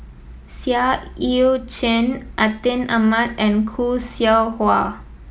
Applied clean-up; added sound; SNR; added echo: none; none; none; none.